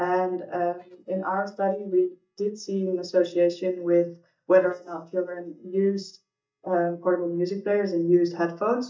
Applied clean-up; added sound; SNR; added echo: neural mask model DeepFilterNet 3.